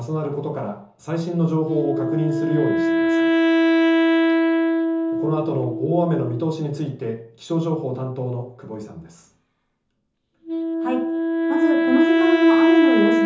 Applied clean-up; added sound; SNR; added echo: none; Wind instrument, woodwind instrument; -3 dB; reverberation time 0.6 s.